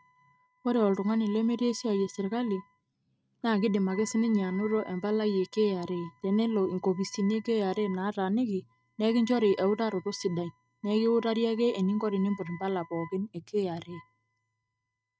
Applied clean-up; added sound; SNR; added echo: neural mask model RNNoise.